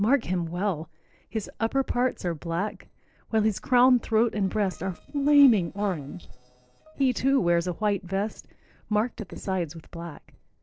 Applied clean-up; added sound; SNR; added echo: neural separator model SepFormer DNS4.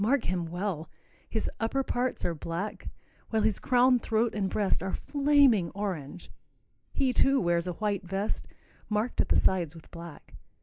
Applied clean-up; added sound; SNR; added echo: neural mask model Resemble Enhance denoiser.